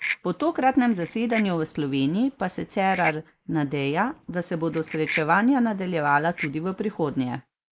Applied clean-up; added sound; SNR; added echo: neural mask model Resemble Enhance denoiser.